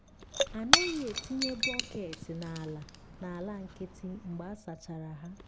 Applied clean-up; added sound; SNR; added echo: none; Shatter / Crushing; -4 dB; none.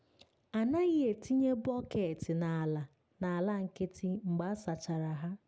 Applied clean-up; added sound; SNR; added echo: none; none; none; none.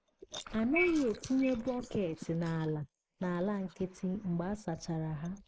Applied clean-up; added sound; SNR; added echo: neural mask model Resemble Enhance denoiser.